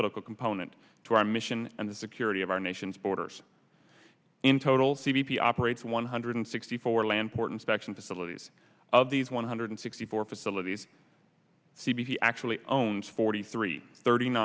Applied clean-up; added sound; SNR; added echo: none; none; none; none.